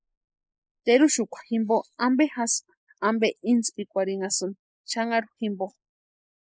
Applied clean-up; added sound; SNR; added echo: neural mask model Resemble Enhance denoiser.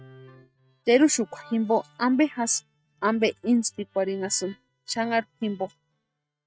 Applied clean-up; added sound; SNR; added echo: neural mask model RNNoise.